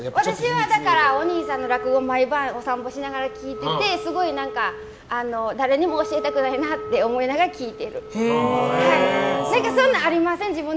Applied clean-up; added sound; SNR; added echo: none; Wind instrument, woodwind instrument; 12 dB; none.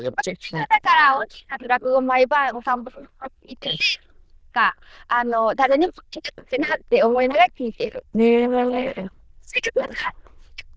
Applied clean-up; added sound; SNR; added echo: neural diffusion model UNIVERSE++.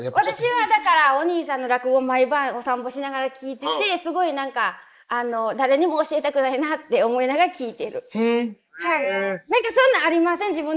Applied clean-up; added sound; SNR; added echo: neural mask model Resemble Enhance denoiser.